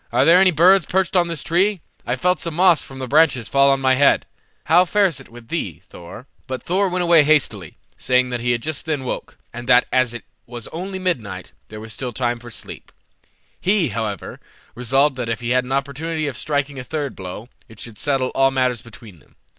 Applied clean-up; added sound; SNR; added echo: none; none; none; none.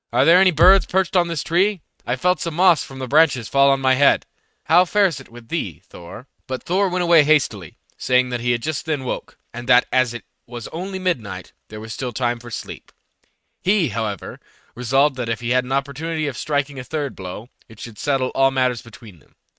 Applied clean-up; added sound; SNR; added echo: neural mask model RNNoise.